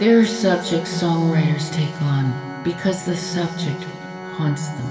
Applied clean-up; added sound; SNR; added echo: none; Organ; 14 dB; reverberation time 2.5 s.